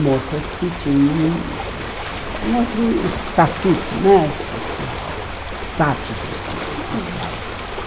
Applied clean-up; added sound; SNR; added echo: none; Ocean; 6 dB; none.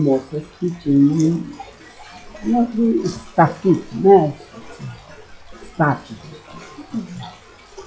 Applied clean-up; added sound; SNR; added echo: classical method log-MMSE.